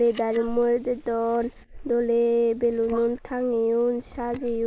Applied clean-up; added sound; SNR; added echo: neural mask model Resemble Enhance denoiser.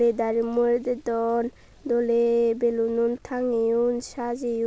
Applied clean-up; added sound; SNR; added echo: none; none; none; none.